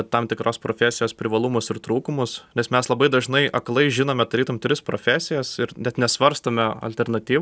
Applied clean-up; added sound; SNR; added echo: none; none; none; none.